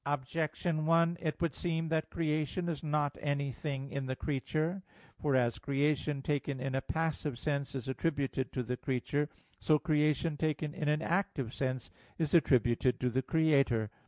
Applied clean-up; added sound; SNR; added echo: none; none; none; none.